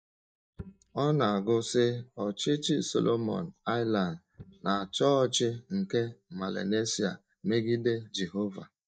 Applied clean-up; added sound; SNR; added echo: neural mask model DeepFilterNet 3.